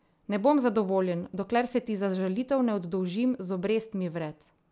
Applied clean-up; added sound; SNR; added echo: none; none; none; none.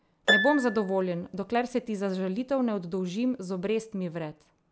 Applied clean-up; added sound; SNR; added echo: none; Harp; 4 dB; none.